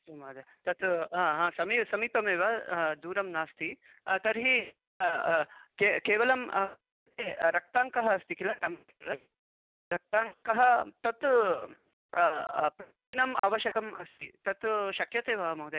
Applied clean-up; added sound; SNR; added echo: none; none; none; none.